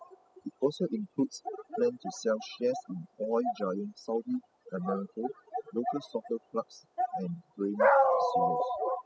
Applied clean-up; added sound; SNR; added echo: classical method spectral subtraction.